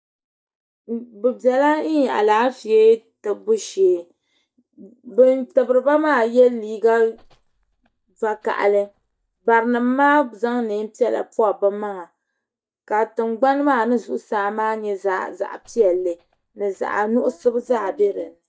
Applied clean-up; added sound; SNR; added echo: neural mask model DeepFilterNet 3.